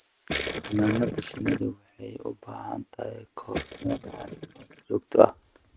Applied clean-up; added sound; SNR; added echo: neural mask model RNNoise.